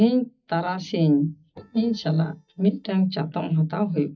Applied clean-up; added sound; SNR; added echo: neural mask model DeepFilterNet 3.